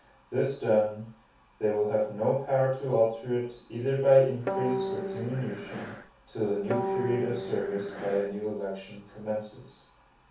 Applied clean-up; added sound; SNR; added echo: none; Guitar; 4 dB; reverberation time 0.3 s.